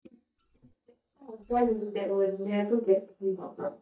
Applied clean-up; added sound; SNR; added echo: neural mask model DeepFilterNet 3.